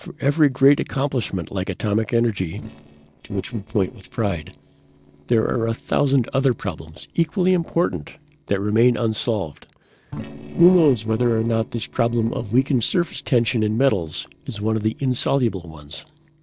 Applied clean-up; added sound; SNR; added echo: neural separator model SepFormer DNS4.